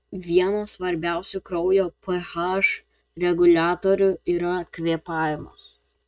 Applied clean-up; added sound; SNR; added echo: neural mask model RNNoise.